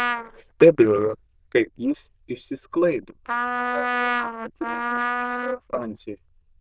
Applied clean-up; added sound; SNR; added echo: neural diffusion model UNIVERSE++.